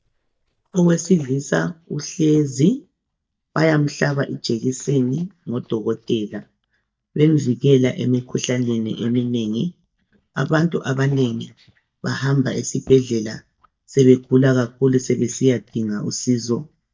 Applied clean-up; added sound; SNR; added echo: neural mask model DeepFilterNet 3.